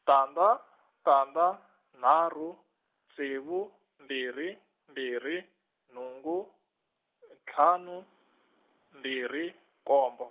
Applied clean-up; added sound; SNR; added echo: none; none; none; none.